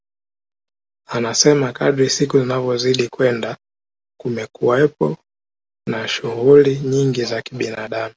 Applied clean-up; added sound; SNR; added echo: none; none; none; none.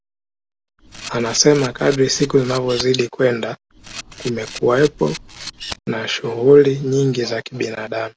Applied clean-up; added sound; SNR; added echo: none; Camera; 15 dB; none.